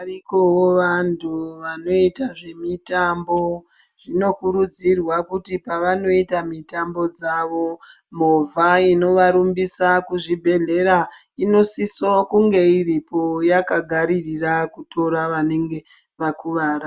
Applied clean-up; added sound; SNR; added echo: none; none; none; none.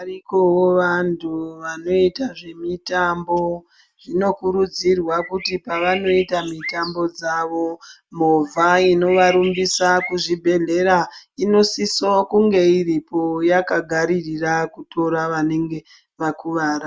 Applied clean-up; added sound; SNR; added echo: none; Bird; 13 dB; none.